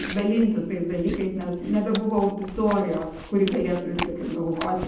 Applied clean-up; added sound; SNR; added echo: none; Chewing, mastication; 12 dB; reverberation time 0.8 s.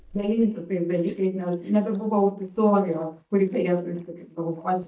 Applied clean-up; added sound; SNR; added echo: neural mask model DeepFilterNet 3.